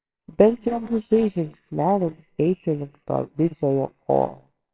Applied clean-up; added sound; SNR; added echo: neural separator model SepFormer WHAMR!.